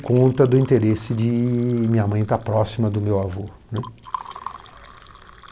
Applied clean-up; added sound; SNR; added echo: none; Liquid; 20 dB; none.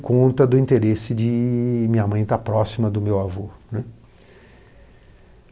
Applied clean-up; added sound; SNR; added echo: none; none; none; none.